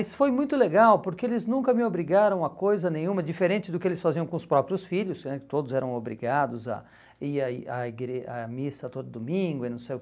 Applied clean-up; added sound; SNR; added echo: none; none; none; none.